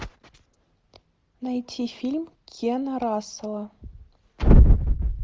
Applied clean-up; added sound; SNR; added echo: none; none; none; none.